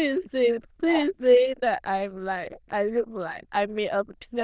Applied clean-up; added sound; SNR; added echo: neural diffusion model UNIVERSE++.